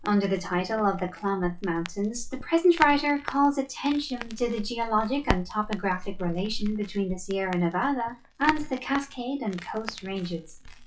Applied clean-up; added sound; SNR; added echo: classical method WPE with log-MMSE.